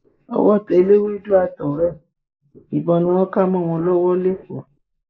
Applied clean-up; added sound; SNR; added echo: neural mask model Resemble Enhance denoiser.